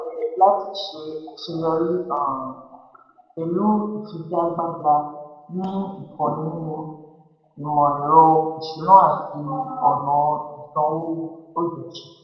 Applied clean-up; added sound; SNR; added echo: none; none; none; reverberation time 0.9 s.